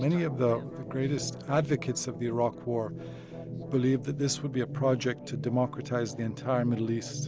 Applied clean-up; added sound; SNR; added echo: none; none; none; none.